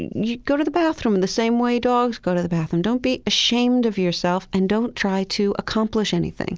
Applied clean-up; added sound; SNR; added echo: none; none; none; none.